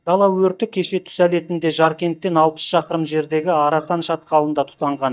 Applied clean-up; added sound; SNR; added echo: neural mask model DeepFilterNet 3.